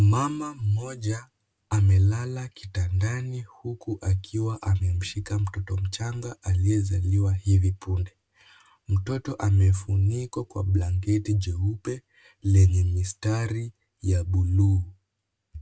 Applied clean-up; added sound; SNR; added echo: none; none; none; none.